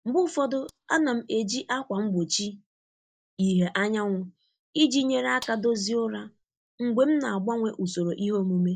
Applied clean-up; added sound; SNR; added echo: neural mask model DeepFilterNet 3.